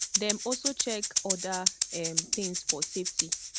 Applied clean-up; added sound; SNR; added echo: none; Rattle (instrument); -5 dB; none.